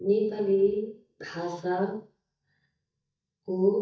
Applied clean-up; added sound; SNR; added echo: neural mask model DeepFilterNet 3.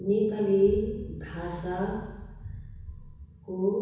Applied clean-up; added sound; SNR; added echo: none; Explosion; 15 dB; reverberation time 1.1 s.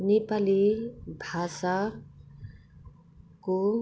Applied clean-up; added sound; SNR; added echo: none; none; none; none.